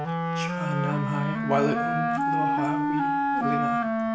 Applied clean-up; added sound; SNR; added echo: none; Wind instrument, woodwind instrument; -4 dB; reverberation time 0.7 s.